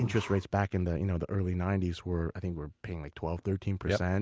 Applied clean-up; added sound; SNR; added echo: none; none; none; none.